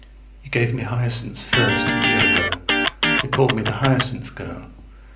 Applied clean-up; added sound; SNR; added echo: none; Electric guitar; -3 dB; reverberation time 0.5 s.